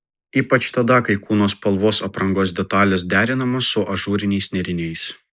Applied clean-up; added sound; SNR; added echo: neural mask model Resemble Enhance denoiser.